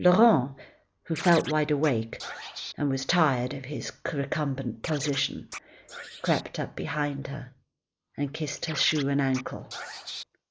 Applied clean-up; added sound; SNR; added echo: neural mask model Resemble Enhance denoiser.